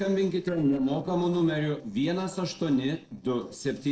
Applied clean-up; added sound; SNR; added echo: neural separator model SepFormer DNS4.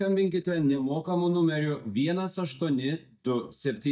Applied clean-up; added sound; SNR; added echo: neural mask model DeepFilterNet 3.